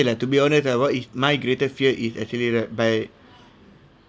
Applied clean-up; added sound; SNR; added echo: none; none; none; none.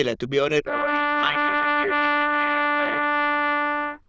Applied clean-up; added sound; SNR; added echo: neural diffusion model UNIVERSE++.